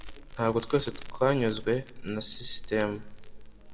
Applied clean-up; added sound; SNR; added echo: none; Crackle; 10 dB; reverberation time 0.9 s.